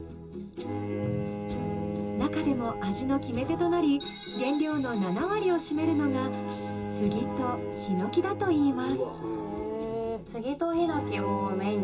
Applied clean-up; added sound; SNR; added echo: none; Bowed string instrument; 6 dB; reverberation time 0.2 s.